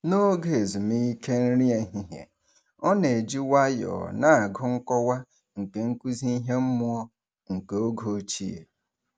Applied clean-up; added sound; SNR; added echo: none; none; none; none.